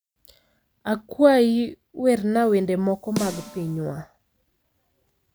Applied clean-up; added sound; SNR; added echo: none; Snare drum; 11 dB; none.